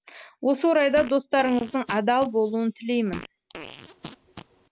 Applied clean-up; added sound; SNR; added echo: none; Fart; 17 dB; none.